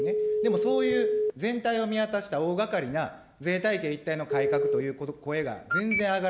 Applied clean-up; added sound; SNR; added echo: none; Telephone; 2 dB; none.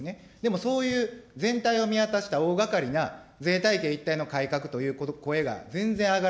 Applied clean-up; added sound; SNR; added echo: none; none; none; none.